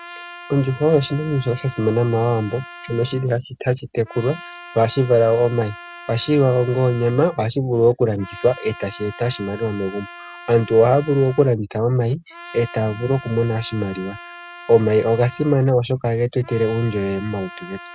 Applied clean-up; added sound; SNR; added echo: none; Trumpet; 19 dB; none.